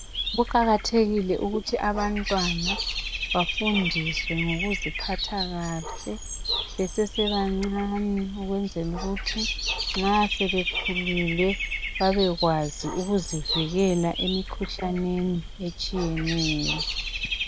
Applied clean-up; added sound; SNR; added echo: none; Bird / Dog; 4 dB; none.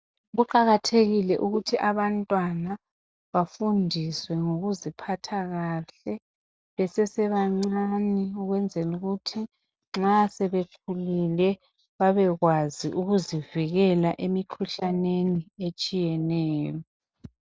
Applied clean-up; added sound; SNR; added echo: none; none; none; none.